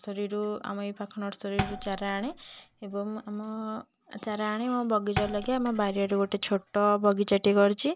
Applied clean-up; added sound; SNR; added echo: none; Thump, thud; 13 dB; none.